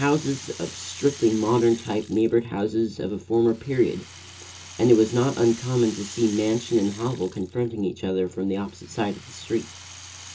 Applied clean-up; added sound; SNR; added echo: none; Rattle (instrument); 19 dB; reverberation time 0.2 s.